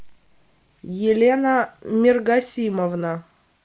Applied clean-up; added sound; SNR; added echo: neural mask model Resemble Enhance denoiser.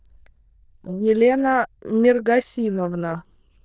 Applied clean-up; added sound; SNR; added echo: neural diffusion model UNIVERSE++.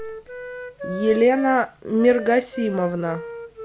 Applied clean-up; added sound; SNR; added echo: none; Wind instrument, woodwind instrument; 12 dB; none.